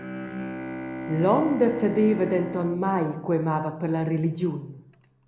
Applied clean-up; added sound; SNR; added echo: none; Bowed string instrument; 11 dB; none.